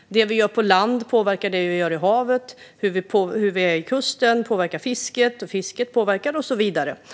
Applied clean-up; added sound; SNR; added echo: none; none; none; none.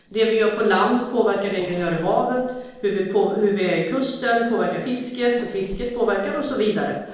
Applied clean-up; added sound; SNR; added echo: neural separator model SepFormer DNS4.